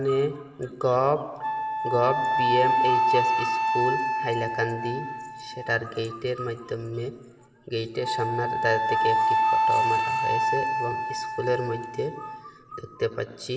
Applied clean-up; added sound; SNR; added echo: none; Wind instrument, woodwind instrument; -2 dB; reverberation time 2.6 s.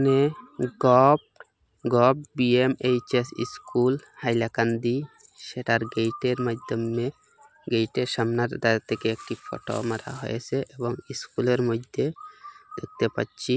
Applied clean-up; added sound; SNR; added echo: none; none; none; none.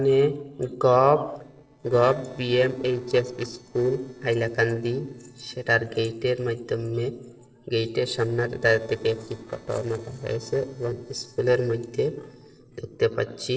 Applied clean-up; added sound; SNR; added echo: neural separator model SepFormer DNS4.